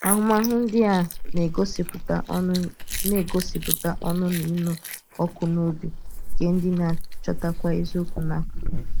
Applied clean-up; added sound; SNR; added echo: neural mask model Resemble Enhance denoiser.